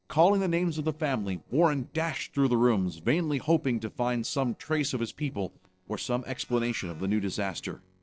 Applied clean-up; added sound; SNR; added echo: neural separator model SepFormer DNS4.